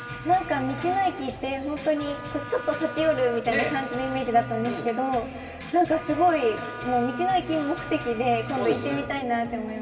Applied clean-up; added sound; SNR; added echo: none; Wind instrument, woodwind instrument; 15 dB; reverberation time 2.4 s.